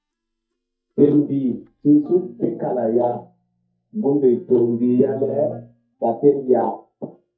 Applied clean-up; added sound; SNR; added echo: neural mask model DeepFilterNet 3.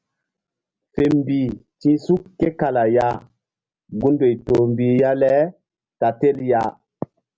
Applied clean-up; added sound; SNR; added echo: none; none; none; none.